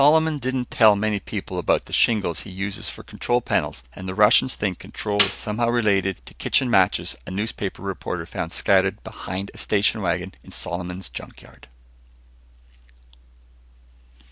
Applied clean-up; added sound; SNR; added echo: none; Snare drum; 5 dB; none.